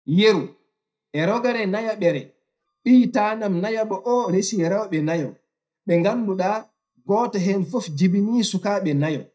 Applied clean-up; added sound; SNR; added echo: neural mask model DeepFilterNet 3.